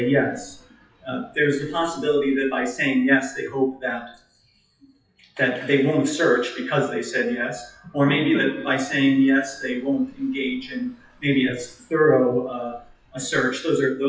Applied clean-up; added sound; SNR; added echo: classical method WPE with log-MMSE.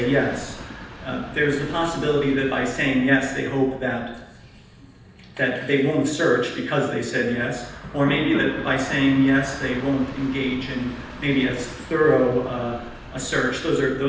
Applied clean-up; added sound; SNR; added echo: none; Train; 17 dB; reverberation time 0.9 s.